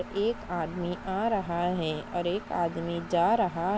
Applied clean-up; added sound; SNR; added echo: none; Engine + Alarm; 13 dB; none.